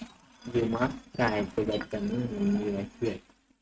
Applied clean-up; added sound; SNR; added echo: neural mask model RNNoise.